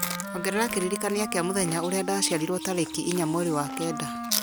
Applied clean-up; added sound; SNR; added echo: none; Chewing, mastication + Wind instrument, woodwind instrument; 6 dB; none.